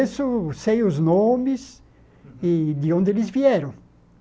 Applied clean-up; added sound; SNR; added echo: none; none; none; none.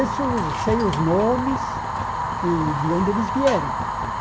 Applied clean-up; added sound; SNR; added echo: none; Fire; 2 dB; none.